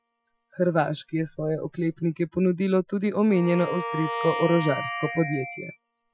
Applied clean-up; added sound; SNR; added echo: classical method Wiener filter.